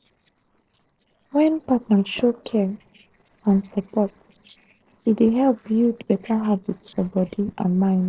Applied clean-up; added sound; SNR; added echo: neural separator model SepFormer DNS4.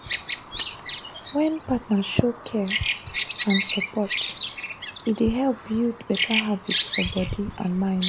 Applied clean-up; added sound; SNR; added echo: none; Bird vocalization, bird call, bird song; -3 dB; none.